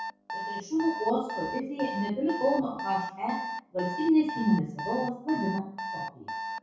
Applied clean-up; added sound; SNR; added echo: none; Alarm; 7 dB; reverberation time 0.6 s.